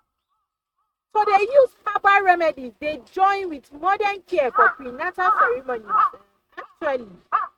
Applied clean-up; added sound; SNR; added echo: neural mask model RNNoise.